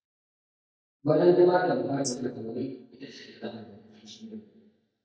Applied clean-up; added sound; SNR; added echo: neural mask model DeepFilterNet 3.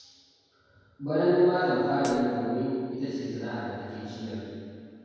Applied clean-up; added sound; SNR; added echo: none; Hi-hat; 15 dB; reverberation time 2.2 s.